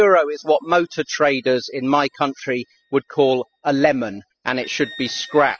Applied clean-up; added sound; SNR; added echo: classical method spectral subtraction.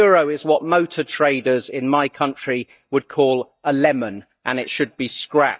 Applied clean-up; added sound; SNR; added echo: neural mask model DeepFilterNet 3.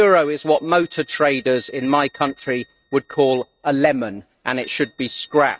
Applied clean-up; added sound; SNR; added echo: neural mask model RNNoise.